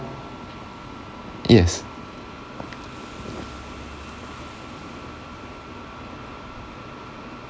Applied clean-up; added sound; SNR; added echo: none; Rain; 19 dB; none.